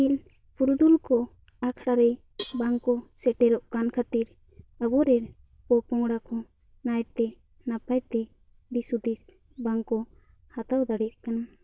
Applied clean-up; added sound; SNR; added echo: neural diffusion model UNIVERSE++.